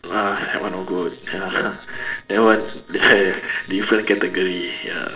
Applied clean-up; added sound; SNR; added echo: neural separator model SepFormer DNS4.